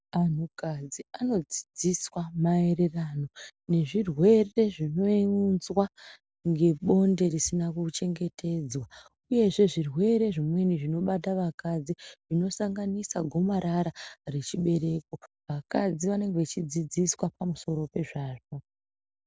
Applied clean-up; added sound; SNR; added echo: none; none; none; none.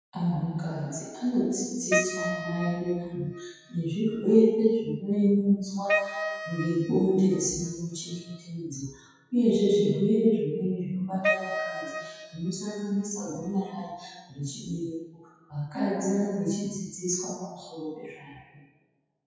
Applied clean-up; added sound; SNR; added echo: classical method WPE with log-MMSE.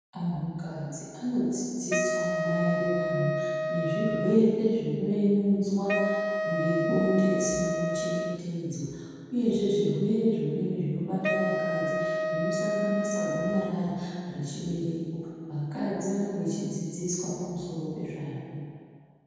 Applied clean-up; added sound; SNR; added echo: none; Wind instrument, woodwind instrument; 2 dB; reverberation time 2.0 s.